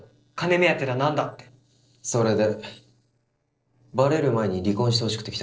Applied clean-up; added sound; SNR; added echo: neural separator model SepFormer DNS4.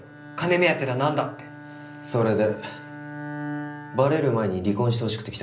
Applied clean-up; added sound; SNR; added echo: none; Bowed string instrument; 14 dB; reverberation time 0.5 s.